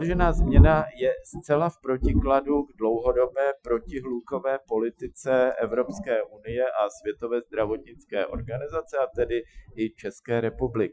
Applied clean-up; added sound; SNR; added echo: classical method Wiener filter.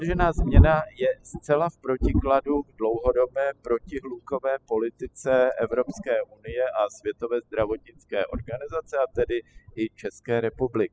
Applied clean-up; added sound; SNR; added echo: classical method spectral subtraction.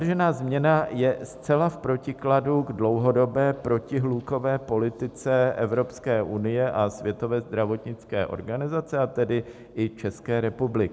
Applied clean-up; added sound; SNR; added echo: none; none; none; none.